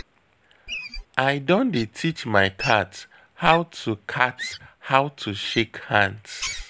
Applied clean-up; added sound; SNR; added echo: none; Wild animals; 14 dB; none.